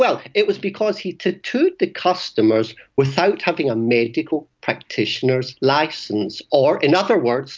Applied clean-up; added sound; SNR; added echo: none; none; none; none.